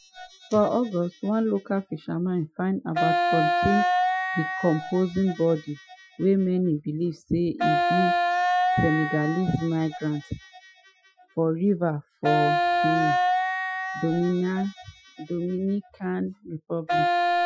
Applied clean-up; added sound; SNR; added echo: classical method Wiener filter.